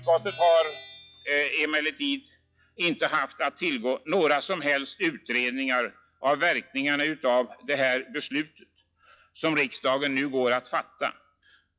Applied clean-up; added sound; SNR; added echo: classical method log-MMSE.